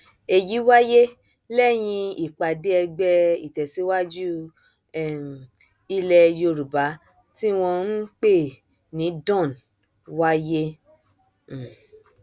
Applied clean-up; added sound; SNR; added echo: none; none; none; none.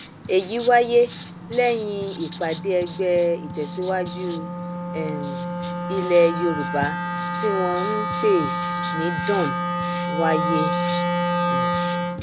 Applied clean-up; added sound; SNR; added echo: none; Wind instrument, woodwind instrument + Writing; 2 dB; none.